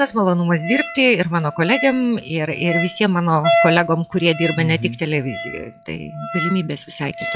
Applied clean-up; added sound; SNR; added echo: classical method log-MMSE.